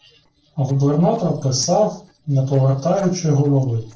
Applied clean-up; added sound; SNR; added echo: neural separator model SepFormer DNS4.